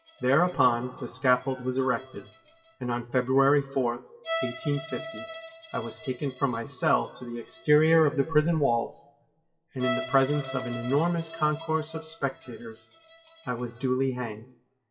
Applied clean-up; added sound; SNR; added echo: classical method WPE with log-MMSE.